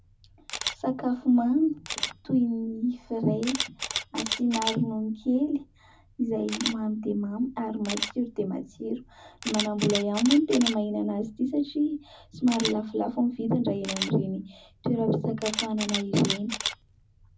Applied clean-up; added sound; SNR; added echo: none; Camera; 9 dB; reverberation time 0.4 s.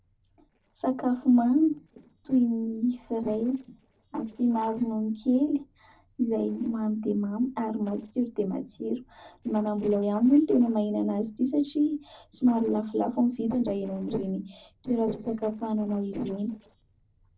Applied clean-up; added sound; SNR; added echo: neural separator model SepFormer DNS4.